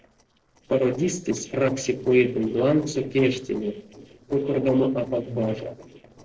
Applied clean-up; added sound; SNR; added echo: neural separator model SepFormer DNS4.